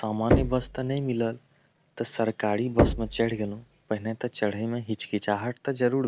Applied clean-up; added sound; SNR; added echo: none; Knock; 3 dB; none.